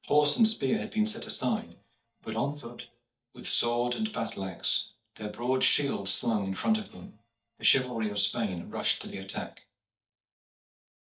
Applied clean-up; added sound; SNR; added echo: neural mask model DeepFilterNet 3.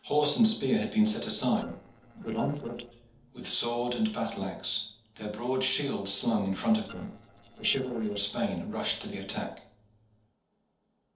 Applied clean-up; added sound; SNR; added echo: neural separator model SepFormer DNS4.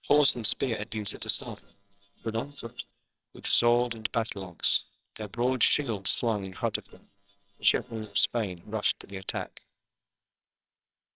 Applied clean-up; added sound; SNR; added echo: neural separator model SepFormer WHAMR!.